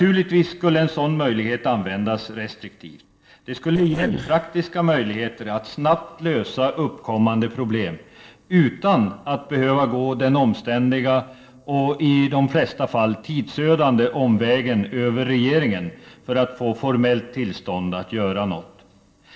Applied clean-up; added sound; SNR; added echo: neural separator model SepFormer DNS4.